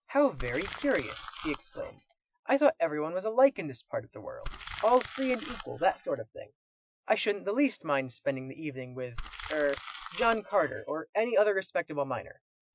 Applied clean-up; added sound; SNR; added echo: classical method Wiener filter.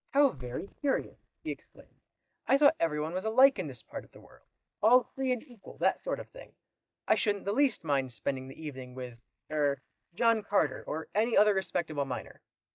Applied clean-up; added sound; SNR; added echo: neural mask model DeepFilterNet 3.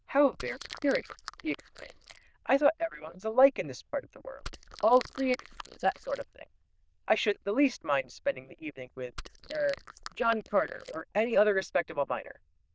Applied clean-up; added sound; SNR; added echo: neural diffusion model UNIVERSE++.